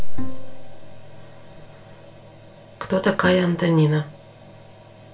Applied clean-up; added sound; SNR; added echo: none; Bowed string instrument; 18 dB; reverberation time 0.2 s.